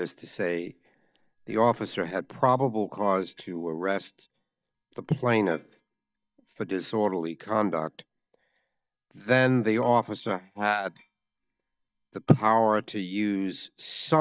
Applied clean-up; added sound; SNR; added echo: neural mask model DeepFilterNet 3.